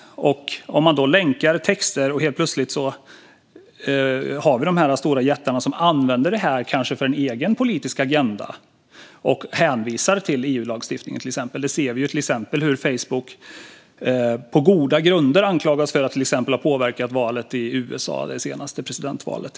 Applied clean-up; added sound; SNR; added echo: none; none; none; none.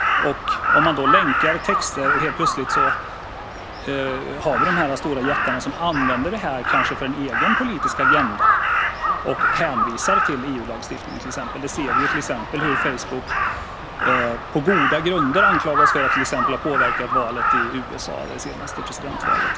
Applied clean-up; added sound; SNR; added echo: none; Crow; -4 dB; none.